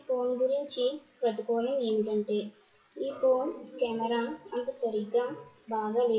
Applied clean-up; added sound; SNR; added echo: classical method WPE with log-MMSE.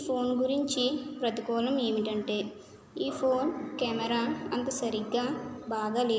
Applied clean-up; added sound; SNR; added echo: none; none; none; none.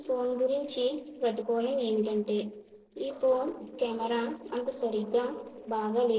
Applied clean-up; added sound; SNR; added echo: neural separator model SepFormer DNS4.